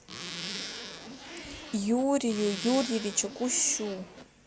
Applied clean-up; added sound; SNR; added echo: none; Zipper (clothing); 10 dB; none.